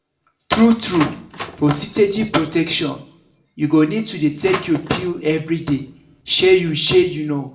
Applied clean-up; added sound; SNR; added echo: none; Door; 15 dB; reverberation time 0.4 s.